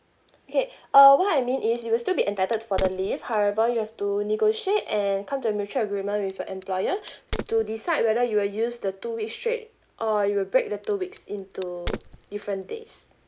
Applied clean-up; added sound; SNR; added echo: none; Crack; 16 dB; none.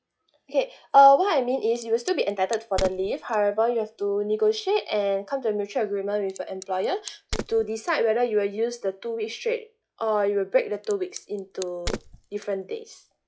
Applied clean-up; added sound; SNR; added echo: classical method log-MMSE.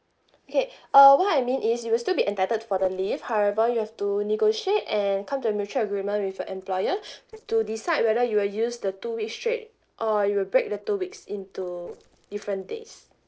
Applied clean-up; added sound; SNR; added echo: neural separator model SepFormer DNS4.